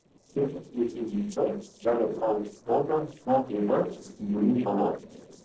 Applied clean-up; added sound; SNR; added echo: neural separator model SepFormer DNS4.